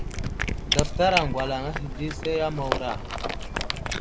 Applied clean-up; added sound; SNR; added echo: none; Cat; 0 dB; none.